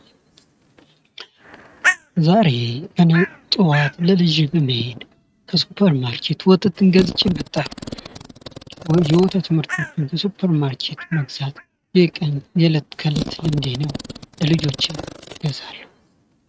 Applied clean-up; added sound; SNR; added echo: neural mask model RNNoise.